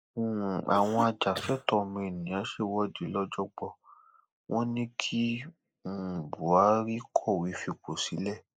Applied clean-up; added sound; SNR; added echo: neural mask model Resemble Enhance denoiser.